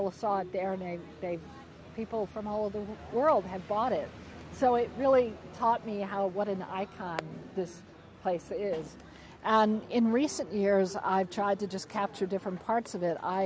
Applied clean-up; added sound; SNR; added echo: none; none; none; none.